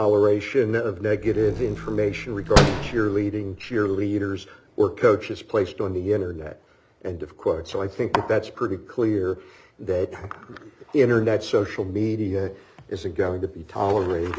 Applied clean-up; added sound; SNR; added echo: none; Slam; 3 dB; none.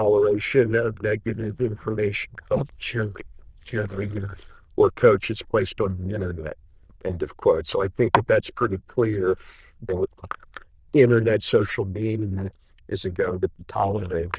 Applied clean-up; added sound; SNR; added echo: neural diffusion model UNIVERSE++.